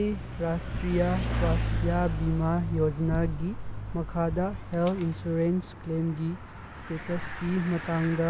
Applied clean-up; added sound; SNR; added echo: none; Mechanisms / Bicycle; 4 dB; none.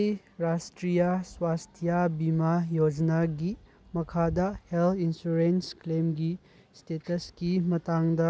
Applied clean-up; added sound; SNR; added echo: none; none; none; none.